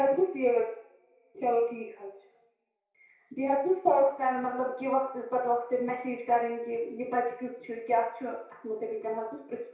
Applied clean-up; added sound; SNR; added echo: none; none; none; reverberation time 0.6 s.